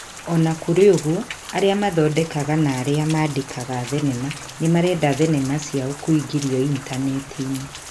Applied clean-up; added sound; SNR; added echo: none; Rain; 15 dB; none.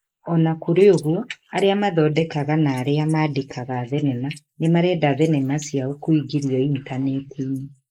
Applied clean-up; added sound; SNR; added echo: neural mask model Resemble Enhance denoiser.